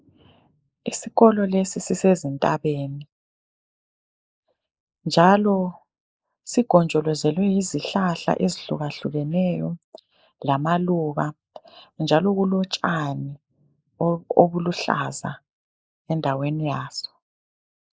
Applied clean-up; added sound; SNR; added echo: neural mask model Resemble Enhance denoiser.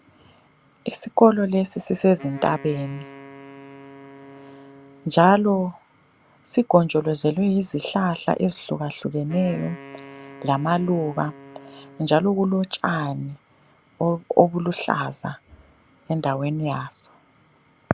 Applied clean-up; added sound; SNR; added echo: none; Wind instrument, woodwind instrument; 19 dB; none.